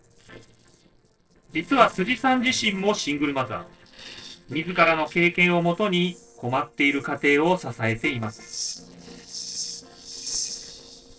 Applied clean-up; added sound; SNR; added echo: neural separator model SepFormer DNS4.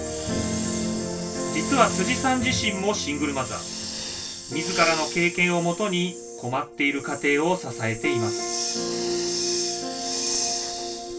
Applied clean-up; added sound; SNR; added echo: none; Hiss; 7 dB; reverberation time 0.2 s.